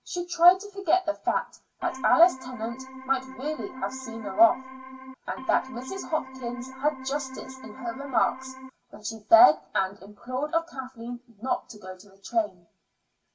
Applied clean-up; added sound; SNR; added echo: none; Organ; 13 dB; reverberation time 0.2 s.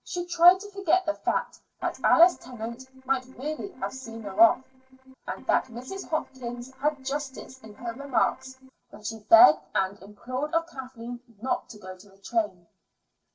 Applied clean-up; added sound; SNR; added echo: neural separator model SepFormer DNS4.